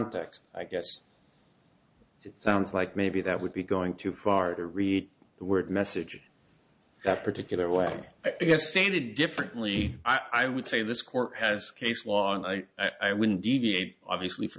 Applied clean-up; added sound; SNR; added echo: none; none; none; none.